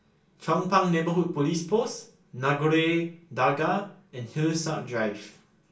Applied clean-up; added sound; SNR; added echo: none; none; none; reverberation time 0.3 s.